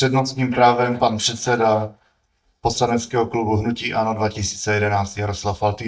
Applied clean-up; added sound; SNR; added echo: neural mask model DeepFilterNet 3.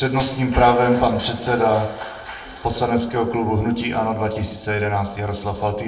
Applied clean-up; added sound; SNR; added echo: none; Gunshot, gunfire; 13 dB; reverberation time 0.5 s.